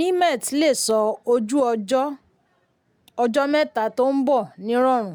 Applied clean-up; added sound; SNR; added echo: none; none; none; none.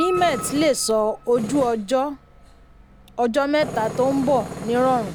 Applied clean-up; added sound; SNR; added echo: none; Tools + Piano; 12 dB; none.